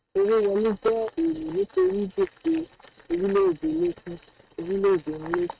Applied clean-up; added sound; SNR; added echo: neural mask model RNNoise.